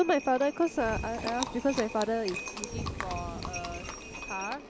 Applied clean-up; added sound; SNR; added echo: none; Livestock, farm animals, working animals + Chewing, mastication; 7 dB; none.